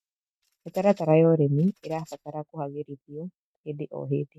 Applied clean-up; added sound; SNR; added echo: neural mask model RNNoise.